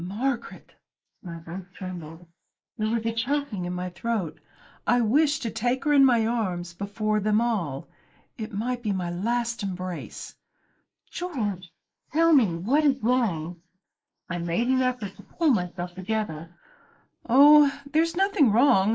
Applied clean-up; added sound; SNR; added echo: neural mask model Resemble Enhance denoiser.